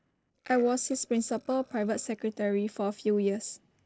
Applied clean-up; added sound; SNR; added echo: neural separator model SepFormer DNS4.